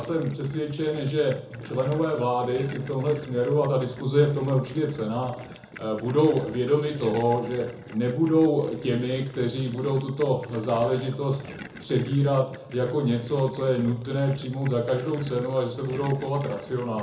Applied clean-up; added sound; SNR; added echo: none; Gurgling; 18 dB; reverberation time 0.6 s.